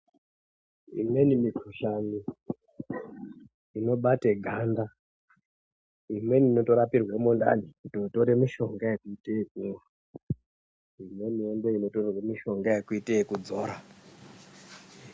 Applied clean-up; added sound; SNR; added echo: none; none; none; none.